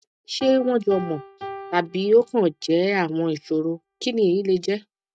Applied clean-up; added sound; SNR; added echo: neural mask model RNNoise.